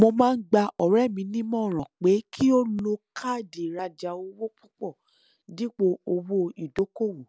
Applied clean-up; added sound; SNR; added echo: none; none; none; none.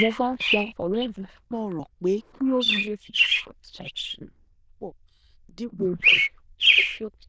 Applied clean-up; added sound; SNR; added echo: neural diffusion model UNIVERSE++.